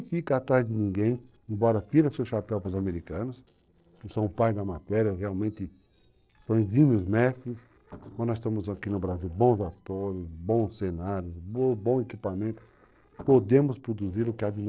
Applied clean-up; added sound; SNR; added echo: neural separator model SepFormer DNS4.